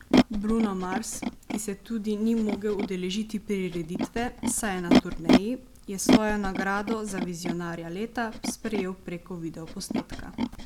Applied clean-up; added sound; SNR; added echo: none; Animal; -2 dB; none.